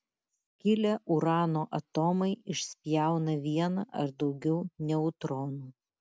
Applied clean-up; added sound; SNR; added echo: none; none; none; none.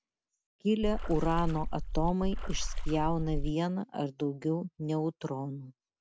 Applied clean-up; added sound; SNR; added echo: none; Water / Splash, splatter; -1 dB; none.